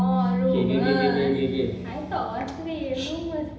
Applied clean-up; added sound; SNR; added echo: none; Keyboard (musical); 3 dB; reverberation time 0.9 s.